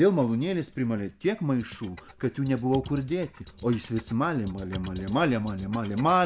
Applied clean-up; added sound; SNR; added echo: none; none; none; none.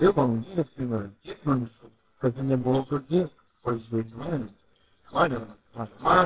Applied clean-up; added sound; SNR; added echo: neural separator model SepFormer WHAMR!.